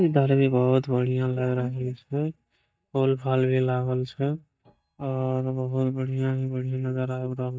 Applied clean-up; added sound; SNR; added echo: neural mask model DeepFilterNet 3.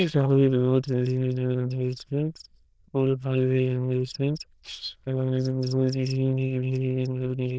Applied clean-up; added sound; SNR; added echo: neural diffusion model UNIVERSE++.